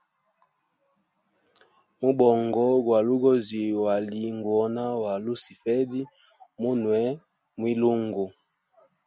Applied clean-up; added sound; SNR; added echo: none; none; none; none.